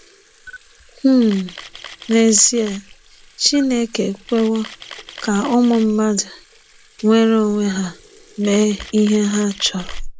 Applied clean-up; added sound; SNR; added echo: none; Camera + Sink (filling or washing) / Water tap, faucet; 17 dB; none.